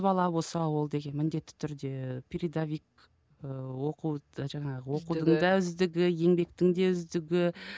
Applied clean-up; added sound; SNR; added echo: none; none; none; none.